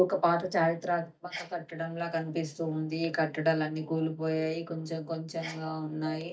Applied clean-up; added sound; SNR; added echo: neural mask model DeepFilterNet 3.